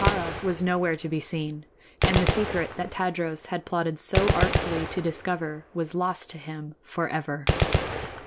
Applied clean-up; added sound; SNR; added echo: none; Gunshot, gunfire; 1 dB; none.